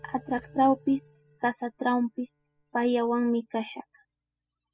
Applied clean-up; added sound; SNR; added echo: classical method spectral subtraction.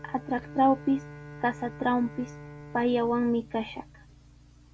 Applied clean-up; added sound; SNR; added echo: none; Bowed string instrument; 16 dB; none.